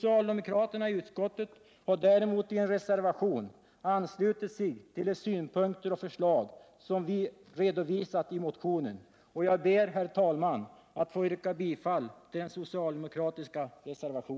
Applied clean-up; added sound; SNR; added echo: none; none; none; none.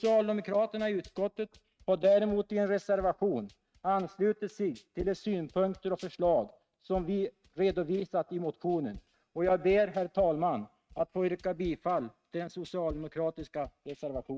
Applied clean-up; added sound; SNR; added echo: neural mask model RNNoise.